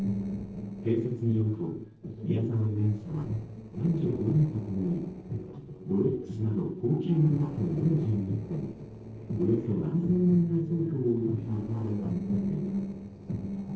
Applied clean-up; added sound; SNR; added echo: neural separator model SepFormer DNS4.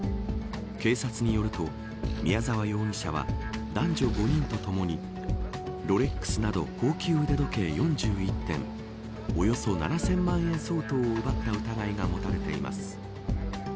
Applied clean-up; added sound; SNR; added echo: none; none; none; none.